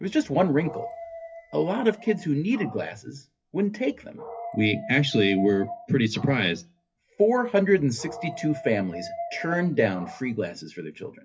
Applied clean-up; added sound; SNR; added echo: classical method WPE with log-MMSE.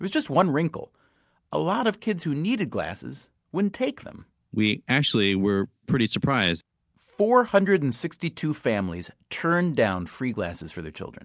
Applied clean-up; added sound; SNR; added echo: none; none; none; none.